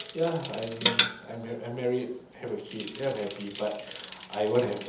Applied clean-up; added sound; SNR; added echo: none; Bicycle; 4 dB; reverberation time 0.7 s.